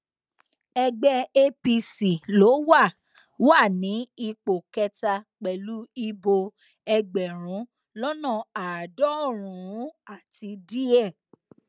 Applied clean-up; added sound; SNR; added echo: none; none; none; none.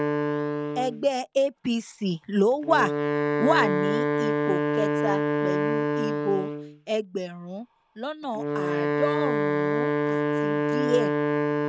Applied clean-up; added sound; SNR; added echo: none; Wind instrument, woodwind instrument; -2 dB; none.